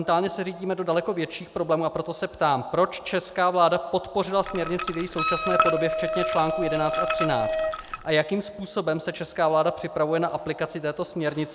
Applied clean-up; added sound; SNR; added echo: none; Wind instrument, woodwind instrument + Liquid; 1 dB; none.